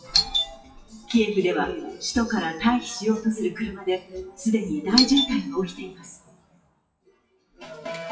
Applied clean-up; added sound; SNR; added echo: classical method WPE with log-MMSE.